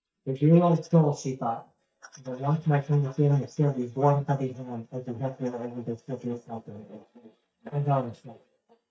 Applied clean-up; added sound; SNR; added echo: neural mask model DeepFilterNet 3.